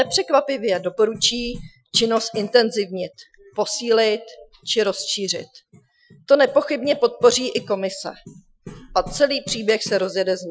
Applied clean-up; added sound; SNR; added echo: classical method Wiener filter.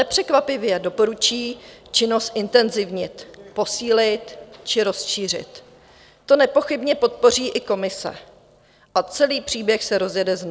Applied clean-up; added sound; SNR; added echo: none; none; none; none.